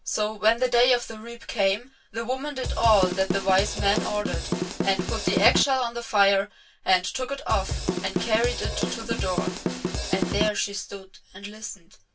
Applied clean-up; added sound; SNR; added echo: none; Drum / Drum kit; 2 dB; reverberation time 0.1 s.